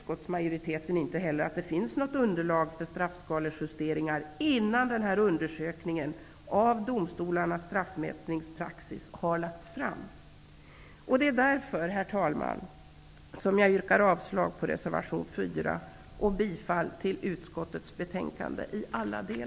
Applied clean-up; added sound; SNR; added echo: none; none; none; none.